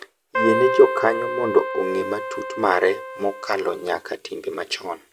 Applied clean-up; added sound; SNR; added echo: none; Keyboard (musical); 4 dB; none.